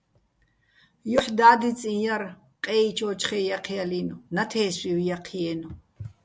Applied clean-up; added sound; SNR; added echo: none; none; none; none.